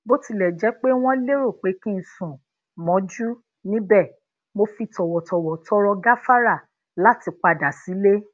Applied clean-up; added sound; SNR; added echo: none; none; none; none.